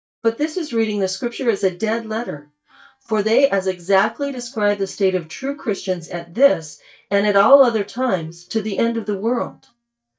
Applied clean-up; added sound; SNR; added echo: neural mask model DeepFilterNet 3.